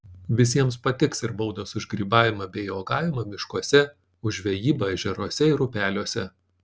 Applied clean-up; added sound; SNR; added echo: none; none; none; none.